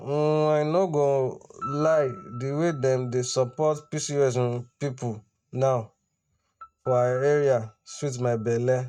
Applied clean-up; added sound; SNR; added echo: neural mask model RNNoise.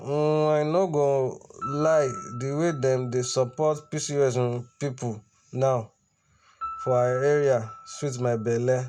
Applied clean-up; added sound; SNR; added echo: none; Piano; 17 dB; none.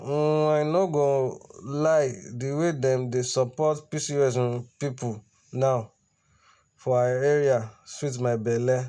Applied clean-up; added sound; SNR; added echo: none; none; none; none.